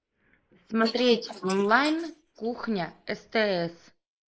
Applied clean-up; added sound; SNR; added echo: neural mask model Resemble Enhance denoiser.